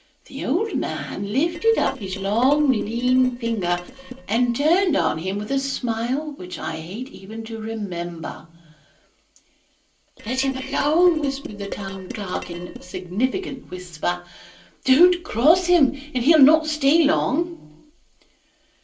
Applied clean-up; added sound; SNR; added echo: neural separator model SepFormer DNS4.